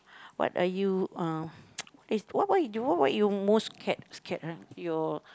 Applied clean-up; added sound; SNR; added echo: none; none; none; none.